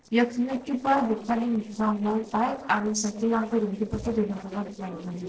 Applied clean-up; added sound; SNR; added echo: neural separator model SepFormer DNS4.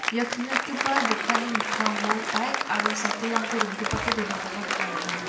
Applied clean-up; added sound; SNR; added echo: none; Applause; -3 dB; reverberation time 0.8 s.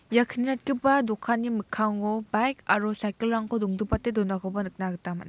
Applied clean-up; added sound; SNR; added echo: none; none; none; none.